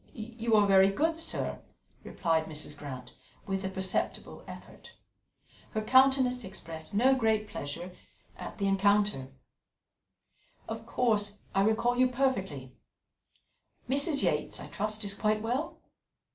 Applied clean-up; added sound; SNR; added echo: none; none; none; none.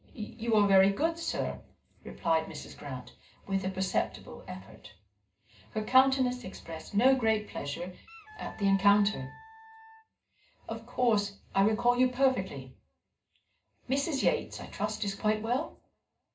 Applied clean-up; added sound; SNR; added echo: none; Wind instrument, woodwind instrument; 20 dB; reverberation time 0.2 s.